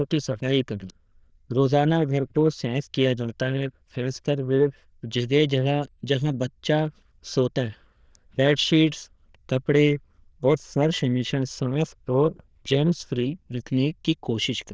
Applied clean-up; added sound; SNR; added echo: neural diffusion model UNIVERSE++.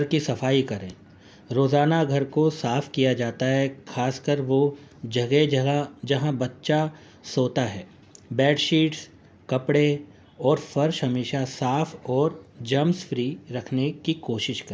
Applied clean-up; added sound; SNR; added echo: none; none; none; none.